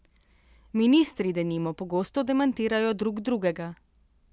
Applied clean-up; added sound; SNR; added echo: none; none; none; none.